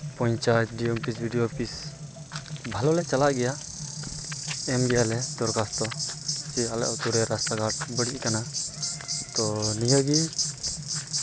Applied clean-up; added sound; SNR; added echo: none; none; none; none.